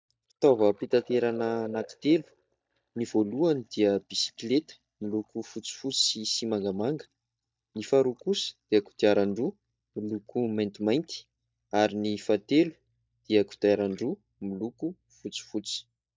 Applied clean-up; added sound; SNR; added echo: neural mask model DeepFilterNet 3.